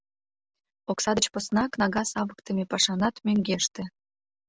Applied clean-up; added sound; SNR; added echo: none; none; none; none.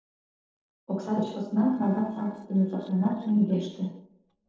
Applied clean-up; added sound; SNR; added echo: neural separator model SepFormer DNS4.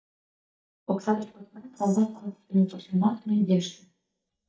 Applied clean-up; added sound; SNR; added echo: neural mask model DeepFilterNet 3.